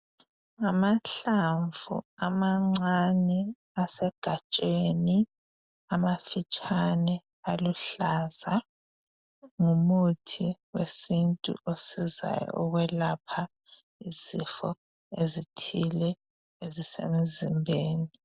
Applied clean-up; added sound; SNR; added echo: none; none; none; none.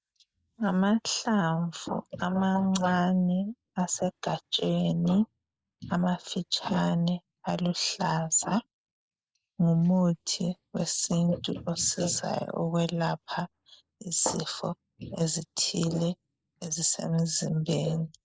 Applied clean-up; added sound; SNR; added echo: neural mask model Resemble Enhance denoiser.